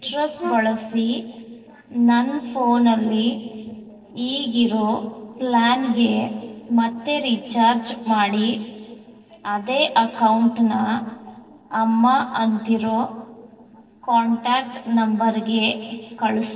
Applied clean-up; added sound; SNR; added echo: neural separator model SepFormer DNS4.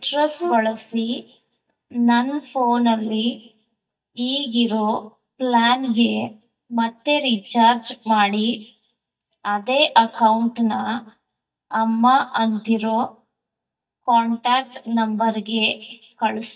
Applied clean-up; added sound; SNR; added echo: neural mask model DeepFilterNet 3.